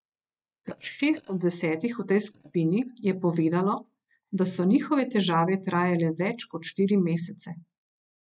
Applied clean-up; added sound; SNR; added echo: neural mask model DeepFilterNet 3.